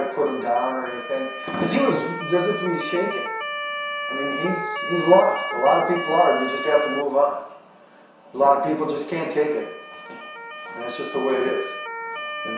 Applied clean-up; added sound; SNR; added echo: none; Motor vehicle (road) / Siren; 8 dB; reverberation time 0.7 s.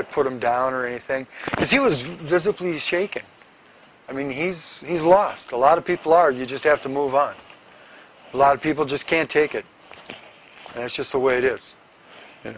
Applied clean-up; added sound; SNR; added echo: none; none; none; none.